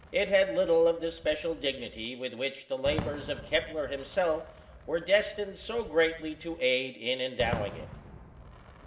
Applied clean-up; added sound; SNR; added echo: none; Fireworks; 14 dB; reverberation time 1.9 s.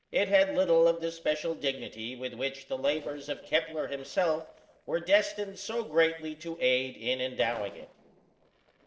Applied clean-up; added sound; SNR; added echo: neural separator model SepFormer DNS4.